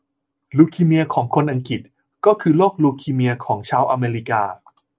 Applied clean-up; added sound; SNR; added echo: none; none; none; none.